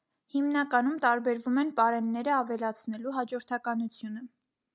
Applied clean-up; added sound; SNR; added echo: none; none; none; none.